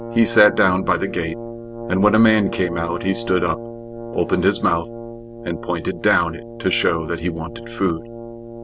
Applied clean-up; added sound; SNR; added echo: none; Brass instrument; 11 dB; none.